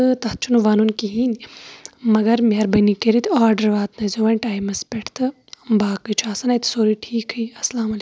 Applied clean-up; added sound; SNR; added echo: none; none; none; none.